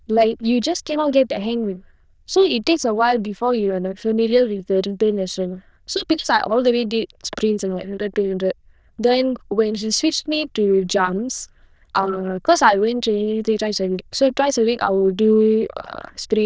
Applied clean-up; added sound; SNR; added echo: neural diffusion model UNIVERSE++.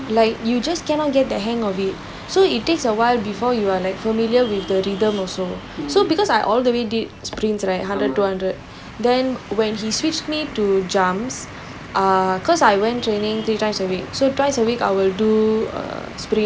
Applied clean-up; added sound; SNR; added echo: none; Traffic noise, roadway noise; 16 dB; none.